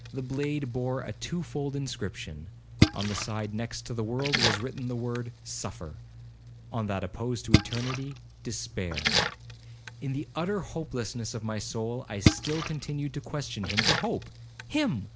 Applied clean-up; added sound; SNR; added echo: none; Splash, splatter; 0 dB; none.